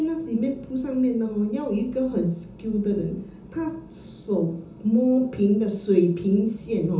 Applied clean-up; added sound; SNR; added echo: none; none; none; reverberation time 0.6 s.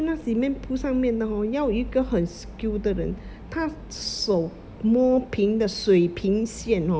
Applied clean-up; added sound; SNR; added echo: none; none; none; none.